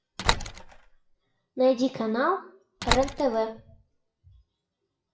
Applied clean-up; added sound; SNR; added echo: classical method WPE with log-MMSE.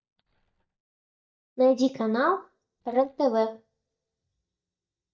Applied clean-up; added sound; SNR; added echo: neural mask model DeepFilterNet 3.